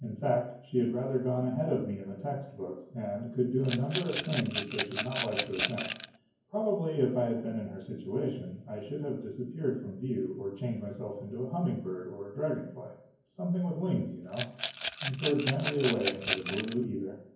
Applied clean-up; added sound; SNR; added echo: none; Rattle / Glass; 4 dB; reverberation time 0.9 s.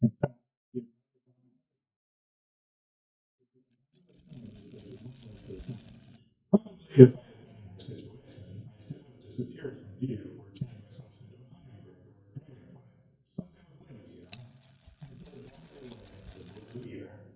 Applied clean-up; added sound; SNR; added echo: neural mask model DeepFilterNet 3.